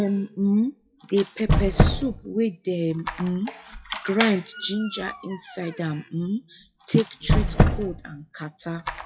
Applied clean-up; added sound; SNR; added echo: classical method WPE with log-MMSE.